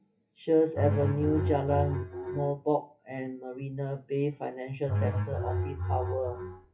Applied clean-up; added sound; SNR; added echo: classical method WPE with log-MMSE.